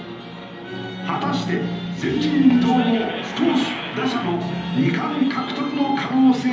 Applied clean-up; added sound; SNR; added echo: none; Organ; 7 dB; reverberation time 0.9 s.